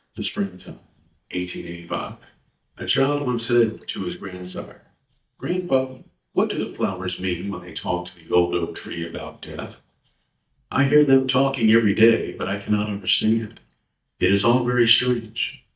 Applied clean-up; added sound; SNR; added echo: neural mask model DeepFilterNet 3.